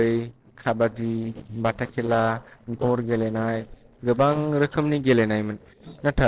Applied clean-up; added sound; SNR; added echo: neural separator model SepFormer DNS4.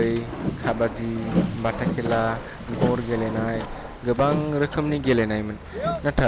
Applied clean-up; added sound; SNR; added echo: none; Boat, Water vehicle; 5 dB; none.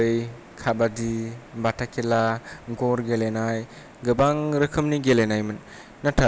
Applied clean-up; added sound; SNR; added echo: none; none; none; none.